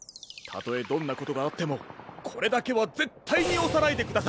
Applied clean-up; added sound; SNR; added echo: none; none; none; none.